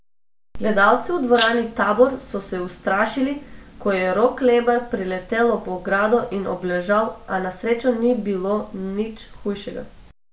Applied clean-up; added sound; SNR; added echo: none; Rattle (instrument); 3 dB; none.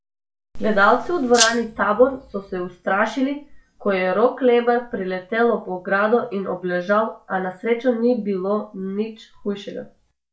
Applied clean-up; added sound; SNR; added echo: classical method log-MMSE.